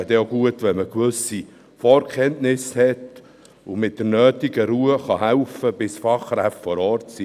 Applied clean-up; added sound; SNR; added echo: none; none; none; none.